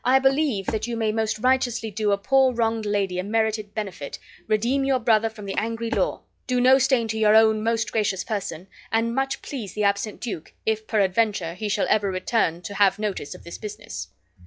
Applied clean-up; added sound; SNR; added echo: classical method log-MMSE.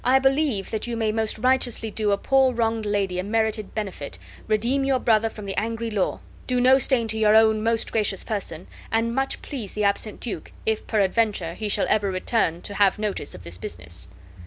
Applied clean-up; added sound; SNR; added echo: none; none; none; none.